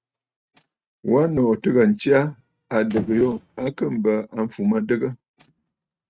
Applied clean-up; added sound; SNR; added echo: neural mask model RNNoise.